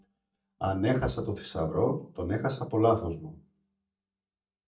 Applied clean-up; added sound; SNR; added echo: neural mask model DeepFilterNet 3.